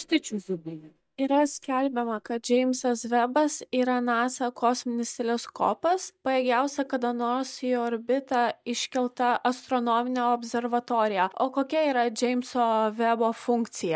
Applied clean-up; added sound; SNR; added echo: neural mask model DeepFilterNet 3.